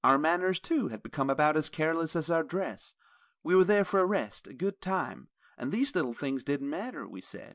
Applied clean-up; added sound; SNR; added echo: none; none; none; none.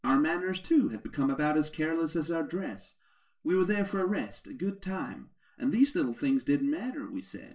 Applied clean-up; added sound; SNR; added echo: none; none; none; reverberation time 0.2 s.